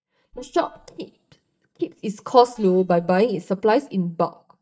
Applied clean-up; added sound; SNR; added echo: neural mask model DeepFilterNet 3.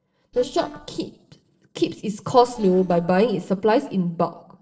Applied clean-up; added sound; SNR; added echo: neural separator model SepFormer DNS4.